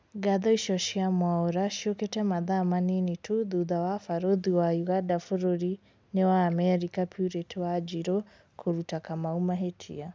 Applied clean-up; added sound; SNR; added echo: none; none; none; none.